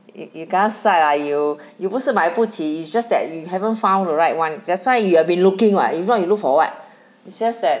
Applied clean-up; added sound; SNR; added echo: none; none; none; none.